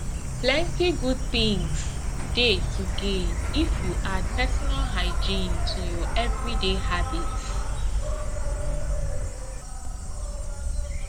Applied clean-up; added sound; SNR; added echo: none; Insect; -5 dB; none.